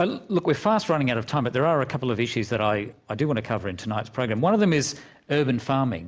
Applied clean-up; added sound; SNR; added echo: none; none; none; none.